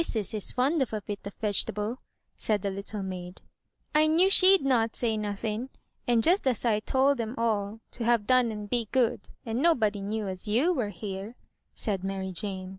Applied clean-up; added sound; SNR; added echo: none; none; none; none.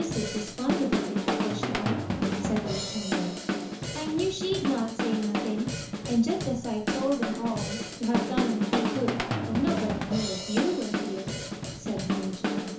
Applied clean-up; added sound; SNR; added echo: none; Drum / Drum kit; 0 dB; reverberation time 0.9 s.